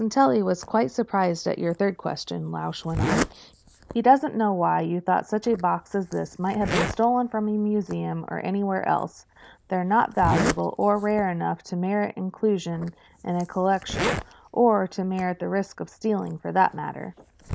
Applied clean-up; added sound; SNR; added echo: none; Zipper (clothing); 10 dB; none.